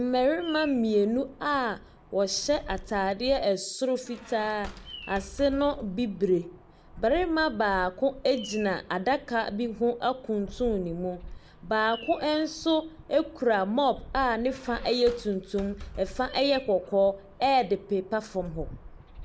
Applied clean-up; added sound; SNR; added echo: none; Squeak + Bird vocalization, bird call, bird song; 16 dB; none.